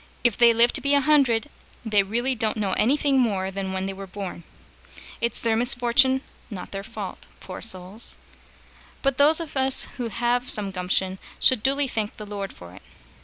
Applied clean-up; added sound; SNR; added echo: none; none; none; none.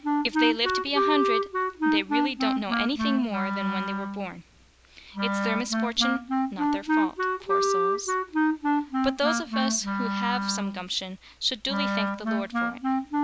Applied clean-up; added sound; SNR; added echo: none; Wind instrument, woodwind instrument; -5 dB; none.